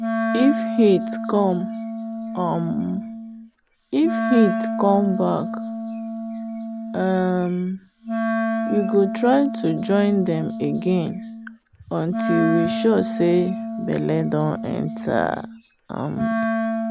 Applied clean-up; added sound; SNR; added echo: none; Wind instrument, woodwind instrument; 4 dB; none.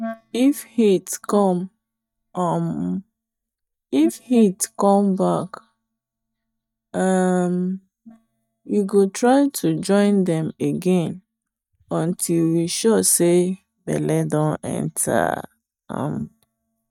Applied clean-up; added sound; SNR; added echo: neural mask model DeepFilterNet 3.